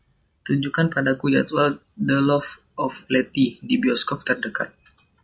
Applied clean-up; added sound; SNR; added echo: none; none; none; none.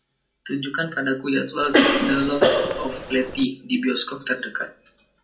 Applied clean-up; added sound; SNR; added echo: none; Cough; -5 dB; reverberation time 0.2 s.